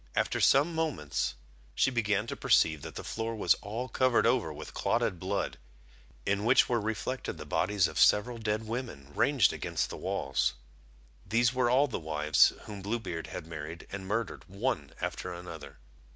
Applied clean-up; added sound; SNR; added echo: none; none; none; none.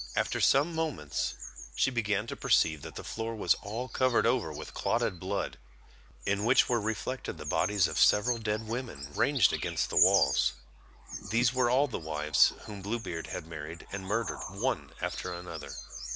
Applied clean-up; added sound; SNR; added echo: none; Bird vocalization, bird call, bird song; 8 dB; none.